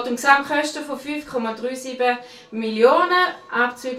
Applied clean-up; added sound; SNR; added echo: none; none; none; reverberation time 0.2 s.